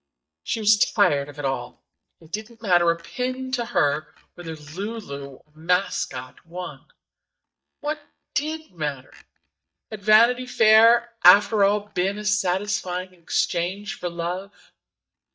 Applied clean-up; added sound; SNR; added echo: neural mask model DeepFilterNet 3.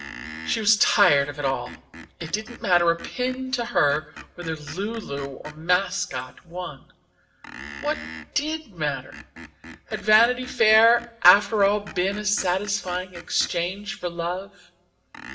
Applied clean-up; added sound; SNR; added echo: none; Screech; 17 dB; reverberation time 0.6 s.